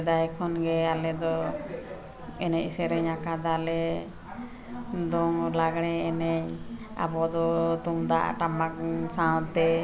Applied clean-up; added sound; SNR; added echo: none; none; none; none.